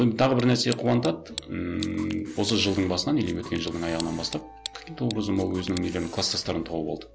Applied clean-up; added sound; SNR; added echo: none; Camera + Tick; 16 dB; none.